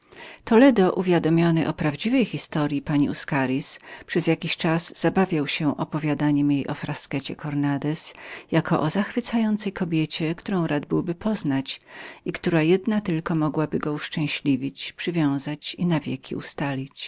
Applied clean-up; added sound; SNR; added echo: none; none; none; none.